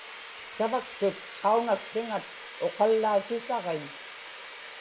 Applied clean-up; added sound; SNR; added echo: none; Sawing; 14 dB; reverberation time 0.4 s.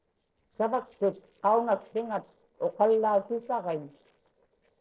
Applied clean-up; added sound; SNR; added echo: neural separator model SepFormer DNS4.